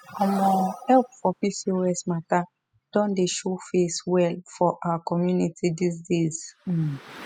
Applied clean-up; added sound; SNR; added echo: classical method spectral subtraction.